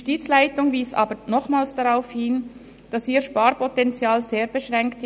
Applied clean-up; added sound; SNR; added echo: none; none; none; none.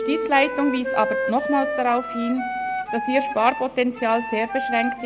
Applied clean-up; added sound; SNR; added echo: none; Wind instrument, woodwind instrument; 5 dB; none.